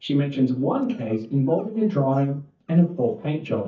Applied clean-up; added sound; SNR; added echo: neural mask model DeepFilterNet 3.